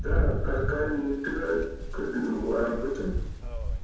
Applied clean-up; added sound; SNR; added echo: none; Rain; 0 dB; reverberation time 0.9 s.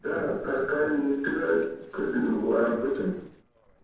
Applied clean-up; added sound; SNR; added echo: neural separator model SepFormer DNS4.